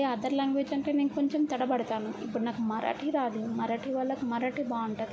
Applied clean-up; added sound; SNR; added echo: none; none; none; none.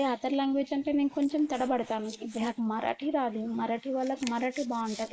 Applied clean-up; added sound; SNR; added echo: neural mask model Resemble Enhance denoiser.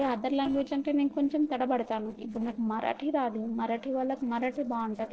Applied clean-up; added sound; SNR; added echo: neural separator model SepFormer DNS4.